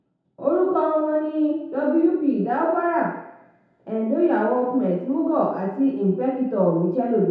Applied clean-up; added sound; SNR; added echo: none; none; none; reverberation time 0.8 s.